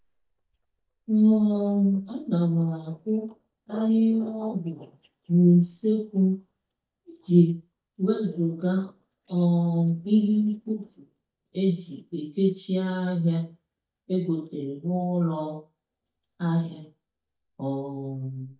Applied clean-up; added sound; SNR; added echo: neural mask model DeepFilterNet 3.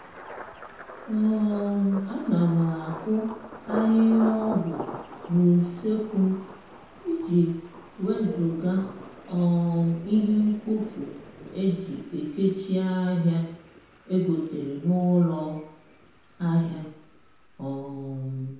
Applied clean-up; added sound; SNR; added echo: none; Thunder; 16 dB; reverberation time 0.8 s.